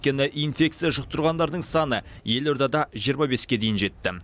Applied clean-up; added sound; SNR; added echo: none; none; none; none.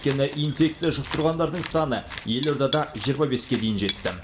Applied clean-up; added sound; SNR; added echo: none; Cat; 10 dB; reverberation time 0.6 s.